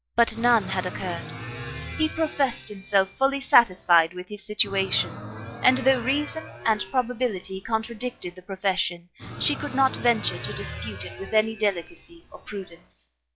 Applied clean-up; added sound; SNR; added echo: classical method log-MMSE.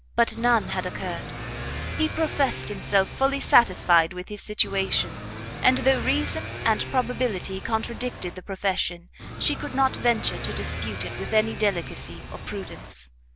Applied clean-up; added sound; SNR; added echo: none; Motorcycle / Accelerating, revving, vroom; 8 dB; none.